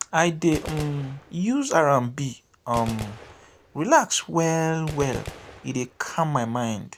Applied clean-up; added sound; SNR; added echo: none; Gunshot, gunfire; 17 dB; none.